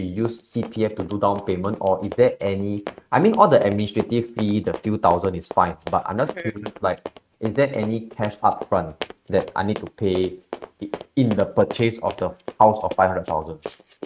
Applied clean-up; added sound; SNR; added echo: neural mask model RNNoise.